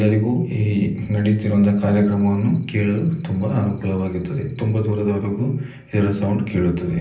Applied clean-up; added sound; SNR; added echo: none; Alarm; 18 dB; reverberation time 0.6 s.